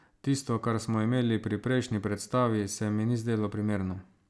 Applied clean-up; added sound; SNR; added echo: none; none; none; none.